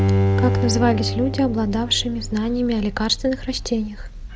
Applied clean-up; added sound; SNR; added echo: none; Bowed string instrument; 2 dB; none.